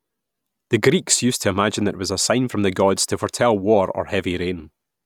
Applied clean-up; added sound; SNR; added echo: none; none; none; none.